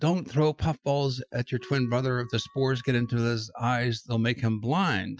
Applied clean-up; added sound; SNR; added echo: classical method Wiener filter.